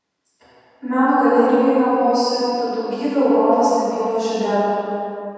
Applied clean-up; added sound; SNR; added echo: none; none; none; reverberation time 2.1 s.